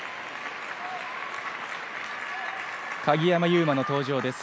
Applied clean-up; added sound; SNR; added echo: none; none; none; none.